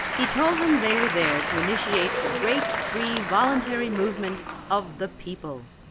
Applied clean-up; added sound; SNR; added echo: none; Applause / Crowd; 2 dB; none.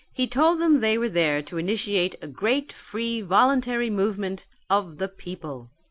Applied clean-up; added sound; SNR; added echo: none; none; none; none.